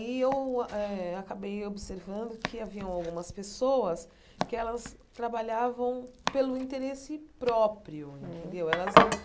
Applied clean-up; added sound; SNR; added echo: none; Domestic sounds, home sounds; 2 dB; none.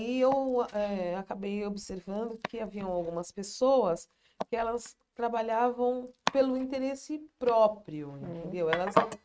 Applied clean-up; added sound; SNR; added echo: neural mask model RNNoise.